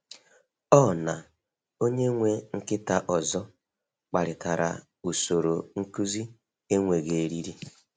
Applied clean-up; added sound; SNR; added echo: none; none; none; none.